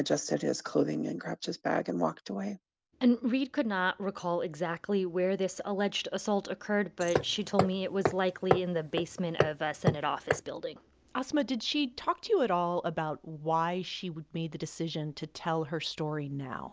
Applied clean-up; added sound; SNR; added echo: none; Hammer; 1 dB; none.